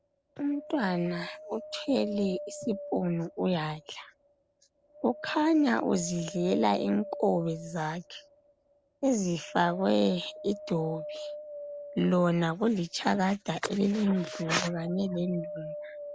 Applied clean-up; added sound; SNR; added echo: none; Wind; 14 dB; none.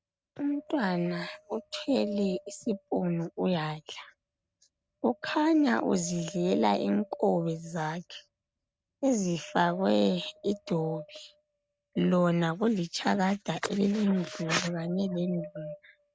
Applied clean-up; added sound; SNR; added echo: neural mask model RNNoise.